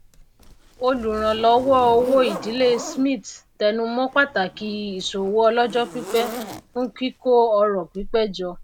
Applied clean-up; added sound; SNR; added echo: none; Zipper (clothing); 15 dB; none.